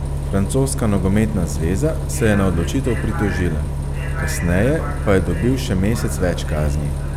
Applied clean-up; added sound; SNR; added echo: none; Bus; 2 dB; none.